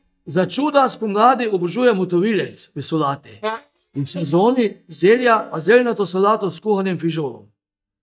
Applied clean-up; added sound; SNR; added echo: neural mask model DeepFilterNet 3.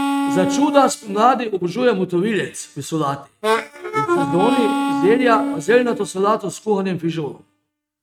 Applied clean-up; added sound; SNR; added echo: neural mask model RNNoise.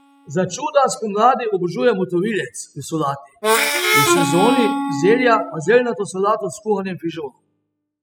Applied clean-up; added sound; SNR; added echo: classical method spectral subtraction.